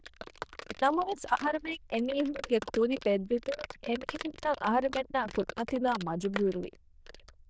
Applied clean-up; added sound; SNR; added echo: neural diffusion model UNIVERSE++.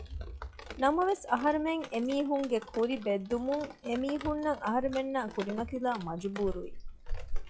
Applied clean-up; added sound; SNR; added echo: classical method log-MMSE.